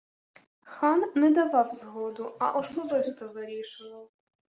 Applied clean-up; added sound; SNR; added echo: none; none; none; none.